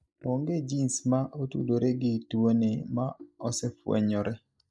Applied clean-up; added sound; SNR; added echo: neural mask model DeepFilterNet 3.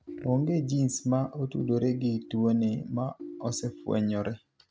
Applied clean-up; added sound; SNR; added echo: neural mask model RNNoise.